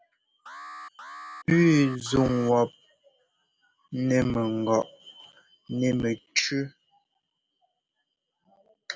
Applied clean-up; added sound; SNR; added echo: none; Alarm; 16 dB; none.